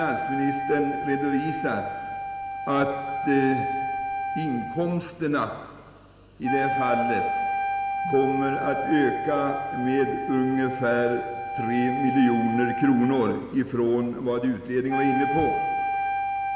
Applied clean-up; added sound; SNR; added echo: none; Wind instrument, woodwind instrument; 3 dB; reverberation time 3.0 s.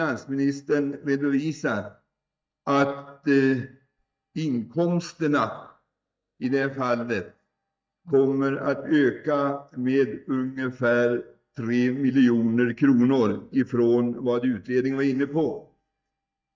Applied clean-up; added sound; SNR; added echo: neural mask model DeepFilterNet 3.